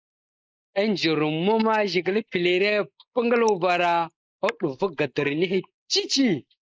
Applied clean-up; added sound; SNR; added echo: neural mask model Resemble Enhance denoiser.